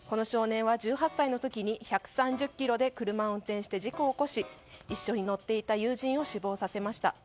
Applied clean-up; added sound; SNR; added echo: none; none; none; none.